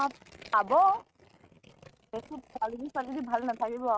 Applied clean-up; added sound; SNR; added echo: neural mask model RNNoise.